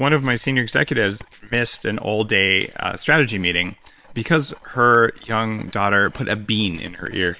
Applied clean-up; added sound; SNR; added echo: neural separator model SepFormer WHAM!.